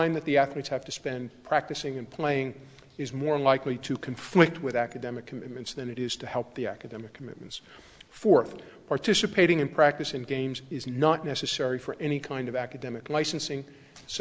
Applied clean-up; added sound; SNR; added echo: none; none; none; none.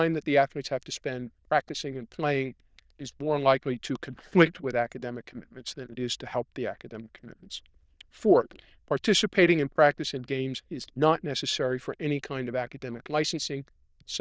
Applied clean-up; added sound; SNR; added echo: neural diffusion model UNIVERSE++.